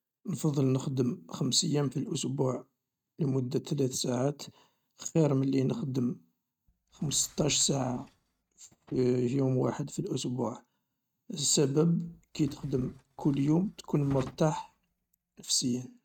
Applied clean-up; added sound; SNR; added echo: neural mask model RNNoise.